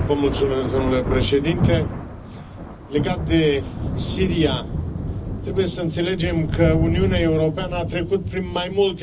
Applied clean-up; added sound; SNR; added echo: none; Thunder; 3 dB; reverberation time 0.4 s.